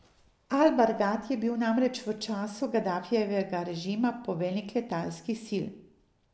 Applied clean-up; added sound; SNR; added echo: none; none; none; none.